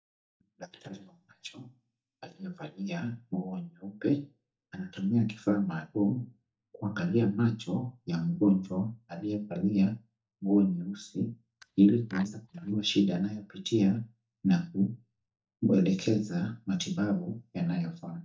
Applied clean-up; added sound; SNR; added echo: neural mask model DeepFilterNet 3.